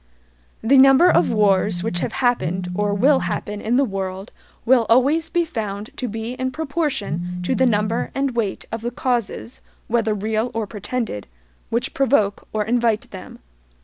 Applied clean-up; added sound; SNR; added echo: none; Telephone; 4 dB; none.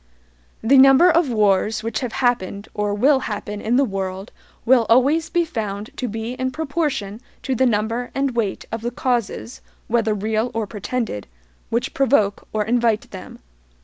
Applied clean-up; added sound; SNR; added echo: none; none; none; none.